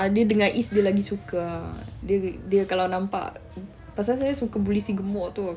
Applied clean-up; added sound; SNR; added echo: none; none; none; none.